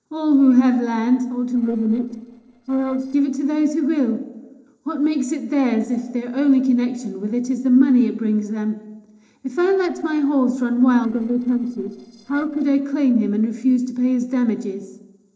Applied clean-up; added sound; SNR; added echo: neural separator model SepFormer DNS4.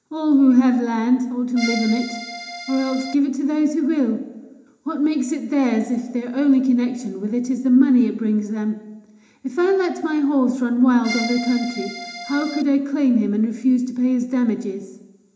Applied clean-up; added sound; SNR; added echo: none; Accordion; 10 dB; reverberation time 0.8 s.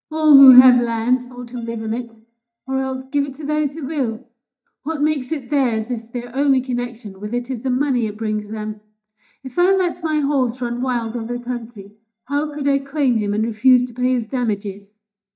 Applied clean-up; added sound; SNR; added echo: neural mask model DeepFilterNet 3.